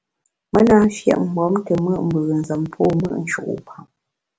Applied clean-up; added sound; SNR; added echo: none; none; none; none.